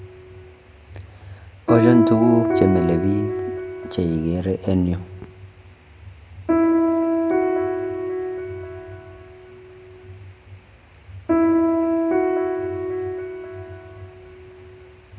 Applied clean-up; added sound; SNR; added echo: none; Piano; -2 dB; none.